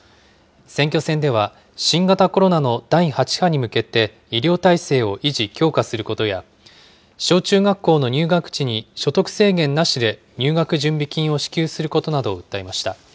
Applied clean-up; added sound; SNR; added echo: none; none; none; none.